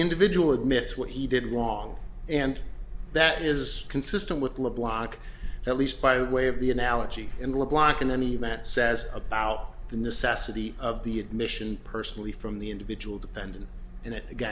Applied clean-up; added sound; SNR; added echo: none; none; none; none.